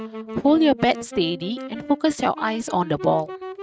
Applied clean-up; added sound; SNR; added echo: neural mask model RNNoise.